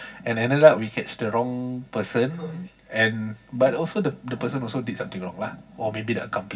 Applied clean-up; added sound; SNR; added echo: none; none; none; reverberation time 0.4 s.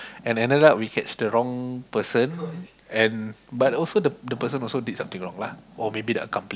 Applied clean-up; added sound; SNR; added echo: none; none; none; none.